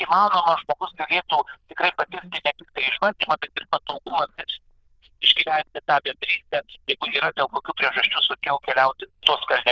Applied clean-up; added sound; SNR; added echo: neural diffusion model UNIVERSE++.